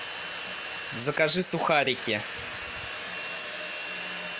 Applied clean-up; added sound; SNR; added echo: none; none; none; none.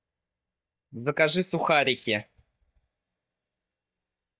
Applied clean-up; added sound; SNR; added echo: neural mask model DeepFilterNet 3.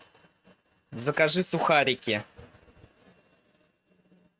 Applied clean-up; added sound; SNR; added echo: neural mask model RNNoise.